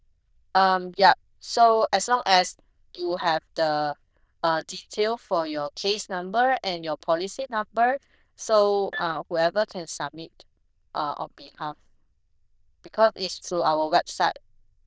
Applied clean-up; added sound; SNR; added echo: neural diffusion model UNIVERSE++.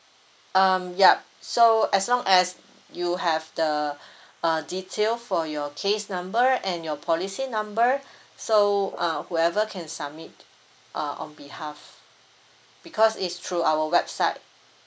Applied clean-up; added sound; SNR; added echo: neural mask model Resemble Enhance denoiser.